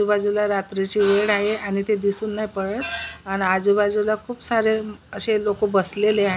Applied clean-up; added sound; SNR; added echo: none; none; none; none.